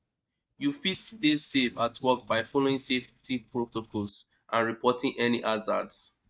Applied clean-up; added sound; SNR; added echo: neural mask model DeepFilterNet 3.